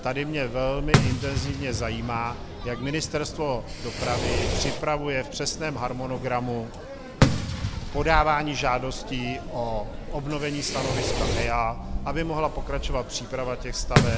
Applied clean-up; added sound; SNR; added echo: none; Fireworks; 0 dB; none.